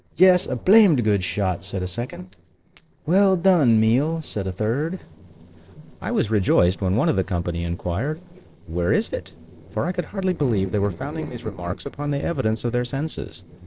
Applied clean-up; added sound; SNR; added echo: neural separator model SepFormer DNS4.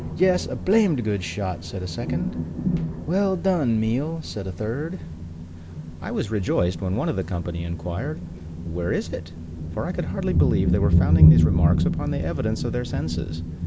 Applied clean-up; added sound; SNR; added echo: none; Thunder; -1 dB; none.